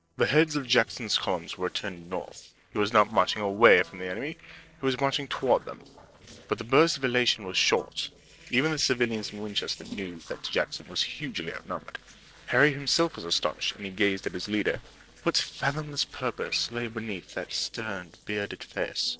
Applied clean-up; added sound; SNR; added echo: neural separator model SepFormer DNS4.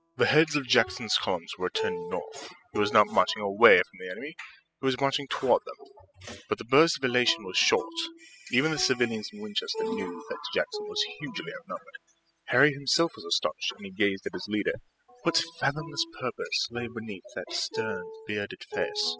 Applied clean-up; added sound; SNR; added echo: classical method spectral subtraction.